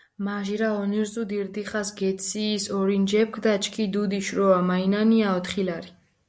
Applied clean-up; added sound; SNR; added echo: none; none; none; none.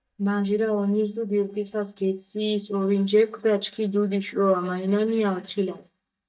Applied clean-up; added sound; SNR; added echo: neural mask model DeepFilterNet 3.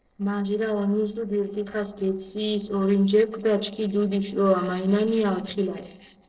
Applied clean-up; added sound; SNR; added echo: neural separator model SepFormer DNS4.